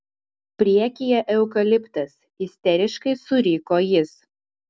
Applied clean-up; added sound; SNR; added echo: none; none; none; none.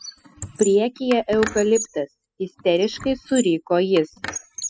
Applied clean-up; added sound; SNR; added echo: classical method spectral subtraction.